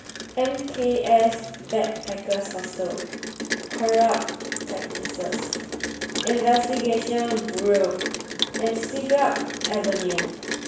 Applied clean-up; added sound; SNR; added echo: none; Rain; 7 dB; reverberation time 0.7 s.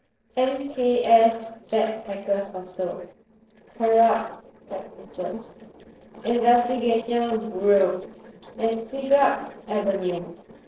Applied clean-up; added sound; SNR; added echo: neural separator model SepFormer DNS4.